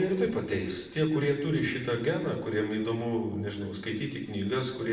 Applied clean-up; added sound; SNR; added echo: neural separator model SepFormer DNS4.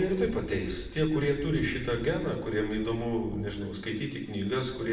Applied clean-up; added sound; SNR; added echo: none; Wind; 13 dB; reverberation time 0.9 s.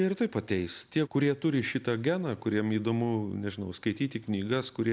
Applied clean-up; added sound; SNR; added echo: none; none; none; none.